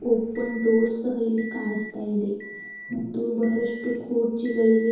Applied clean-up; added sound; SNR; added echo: none; Microwave oven; 17 dB; reverberation time 2.2 s.